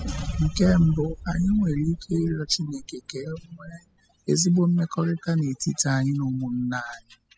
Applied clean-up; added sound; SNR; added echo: classical method spectral subtraction.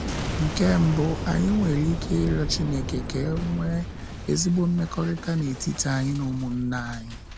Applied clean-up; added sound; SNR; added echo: none; Boom; 6 dB; none.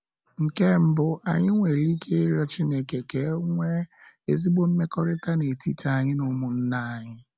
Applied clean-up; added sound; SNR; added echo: none; none; none; none.